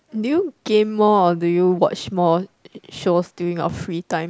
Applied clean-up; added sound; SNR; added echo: none; none; none; none.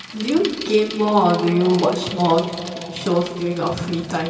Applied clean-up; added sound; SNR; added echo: none; Bicycle; 16 dB; reverberation time 2.5 s.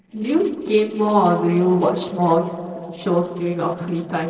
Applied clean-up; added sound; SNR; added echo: neural separator model SepFormer DNS4.